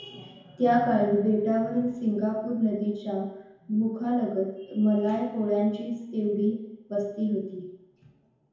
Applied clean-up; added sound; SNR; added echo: none; none; none; reverberation time 1.0 s.